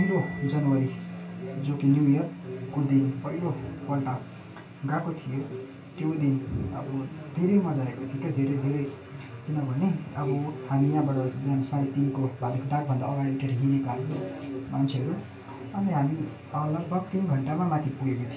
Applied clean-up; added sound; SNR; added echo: none; Mallet percussion; 18 dB; reverberation time 0.2 s.